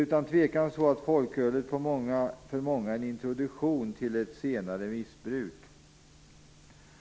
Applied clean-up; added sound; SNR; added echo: none; none; none; none.